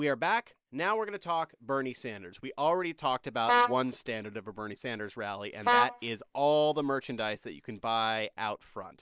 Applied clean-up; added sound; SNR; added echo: neural mask model DeepFilterNet 3.